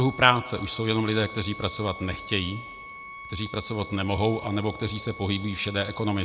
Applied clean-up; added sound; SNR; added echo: none; Bowed string instrument; 14 dB; none.